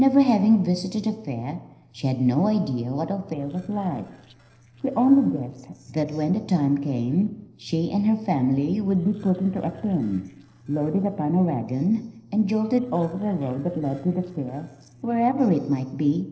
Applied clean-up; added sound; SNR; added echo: neural separator model SepFormer DNS4.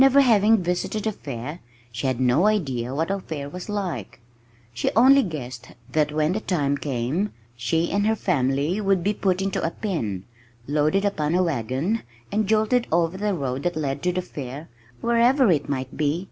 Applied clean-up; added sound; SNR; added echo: none; none; none; none.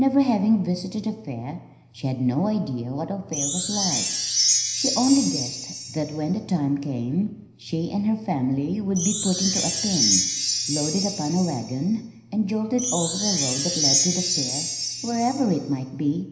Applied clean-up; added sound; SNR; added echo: none; Chime; 1 dB; reverberation time 0.9 s.